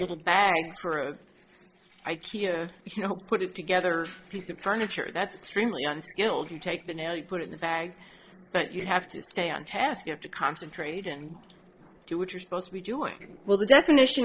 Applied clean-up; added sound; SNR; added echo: neural separator model SepFormer DNS4.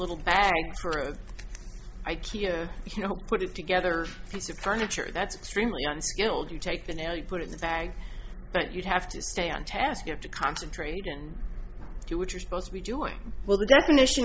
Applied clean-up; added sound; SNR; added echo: none; none; none; none.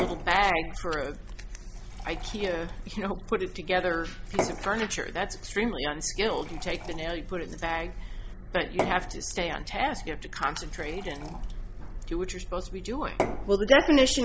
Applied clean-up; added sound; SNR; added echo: none; Fill (with liquid) / Glass / Water; 10 dB; none.